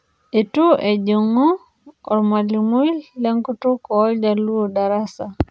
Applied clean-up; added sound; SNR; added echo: none; none; none; none.